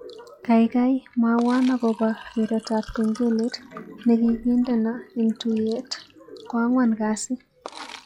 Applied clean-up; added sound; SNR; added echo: classical method log-MMSE.